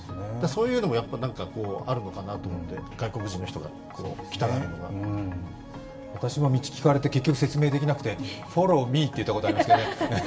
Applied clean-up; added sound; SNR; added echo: none; none; none; reverberation time 1.9 s.